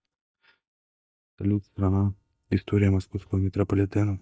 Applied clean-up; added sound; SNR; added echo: neural mask model DeepFilterNet 3.